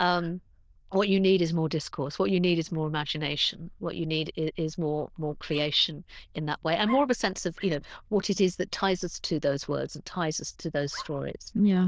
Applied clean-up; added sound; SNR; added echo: neural diffusion model UNIVERSE++.